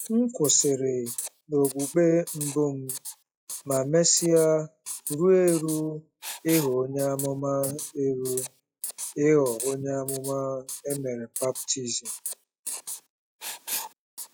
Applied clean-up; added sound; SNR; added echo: classical method log-MMSE.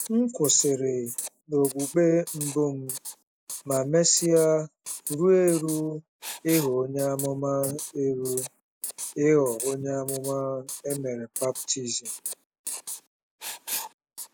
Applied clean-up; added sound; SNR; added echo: neural mask model Resemble Enhance denoiser.